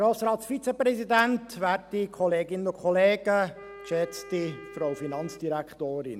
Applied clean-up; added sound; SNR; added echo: none; Wind instrument, woodwind instrument; 19 dB; none.